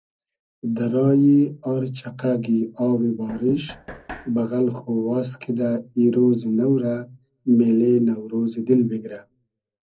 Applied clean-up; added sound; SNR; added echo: neural separator model SepFormer DNS4.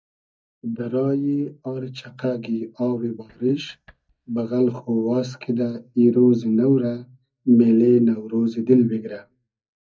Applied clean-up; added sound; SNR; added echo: neural mask model DeepFilterNet 3.